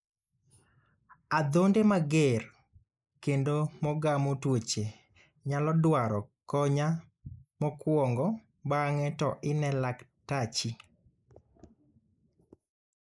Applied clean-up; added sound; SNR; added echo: neural mask model Resemble Enhance denoiser.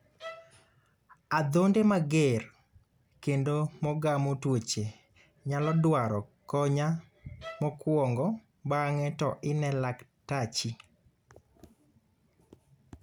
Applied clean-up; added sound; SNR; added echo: none; Bowed string instrument; 17 dB; none.